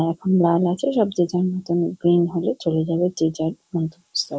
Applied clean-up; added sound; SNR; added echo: neural mask model Resemble Enhance denoiser.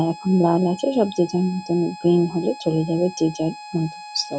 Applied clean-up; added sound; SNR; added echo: none; Harmonica; 17 dB; none.